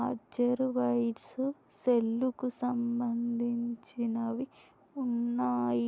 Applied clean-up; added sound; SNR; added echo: none; none; none; none.